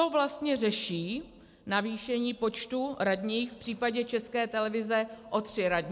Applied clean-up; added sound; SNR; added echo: none; none; none; none.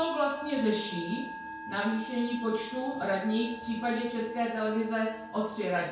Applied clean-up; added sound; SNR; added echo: none; Musical instrument; 12 dB; reverberation time 0.5 s.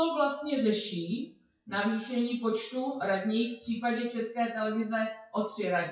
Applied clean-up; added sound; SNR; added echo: classical method WPE with log-MMSE.